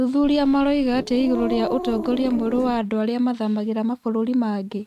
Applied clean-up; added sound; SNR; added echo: neural mask model RNNoise.